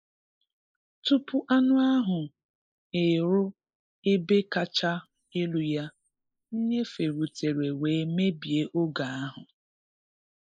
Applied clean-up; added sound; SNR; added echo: neural mask model Resemble Enhance denoiser.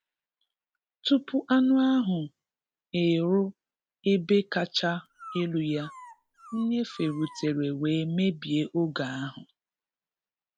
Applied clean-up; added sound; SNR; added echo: none; Dog; 19 dB; none.